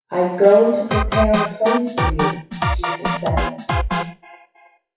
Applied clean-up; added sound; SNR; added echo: classical method WPE with log-MMSE.